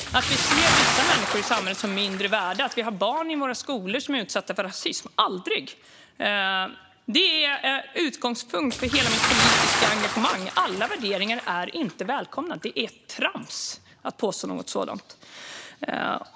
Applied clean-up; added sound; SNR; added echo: none; Bathtub (filling or washing) / Splash, splatter; 3 dB; none.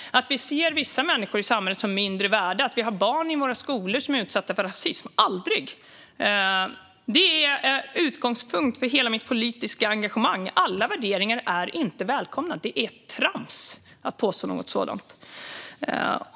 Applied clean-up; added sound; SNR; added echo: none; none; none; none.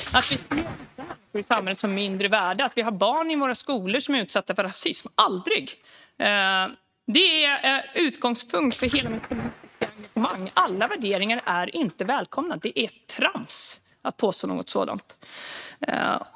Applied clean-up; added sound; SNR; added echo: neural mask model RNNoise.